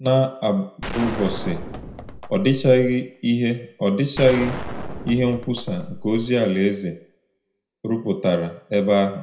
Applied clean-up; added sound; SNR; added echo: none; Gunshot, gunfire; 11 dB; reverberation time 0.5 s.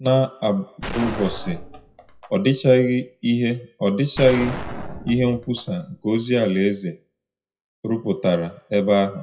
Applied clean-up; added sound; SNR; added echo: classical method WPE with log-MMSE.